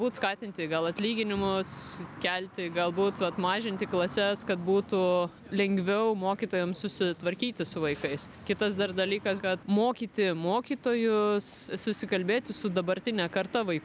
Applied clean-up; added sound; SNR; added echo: none; none; none; none.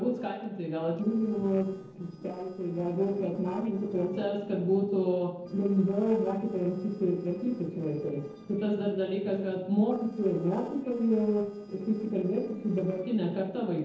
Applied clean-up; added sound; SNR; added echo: neural separator model SepFormer DNS4.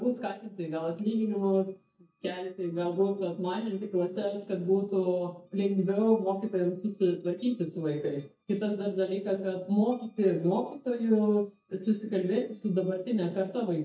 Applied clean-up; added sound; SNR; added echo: neural mask model DeepFilterNet 3.